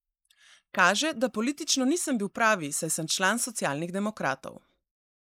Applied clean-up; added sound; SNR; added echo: neural mask model Resemble Enhance denoiser.